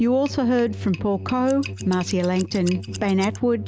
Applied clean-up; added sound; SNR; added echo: none; Scissors; 19 dB; none.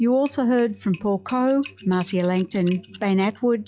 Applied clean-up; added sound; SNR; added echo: classical method log-MMSE.